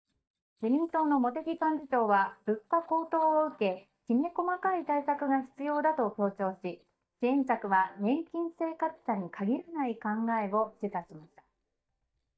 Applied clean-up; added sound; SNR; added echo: neural mask model DeepFilterNet 3.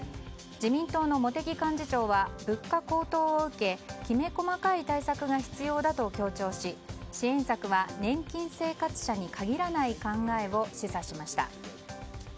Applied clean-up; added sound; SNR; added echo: none; none; none; none.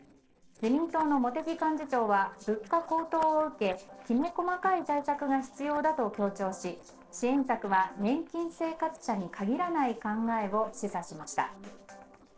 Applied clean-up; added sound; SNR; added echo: neural separator model SepFormer DNS4.